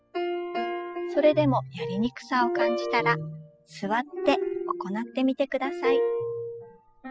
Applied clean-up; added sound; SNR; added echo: classical method spectral subtraction.